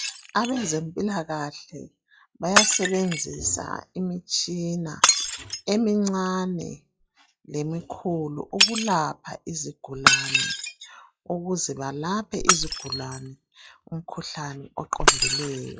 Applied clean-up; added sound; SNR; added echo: classical method log-MMSE.